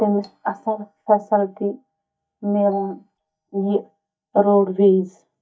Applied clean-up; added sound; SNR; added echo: neural mask model DeepFilterNet 3.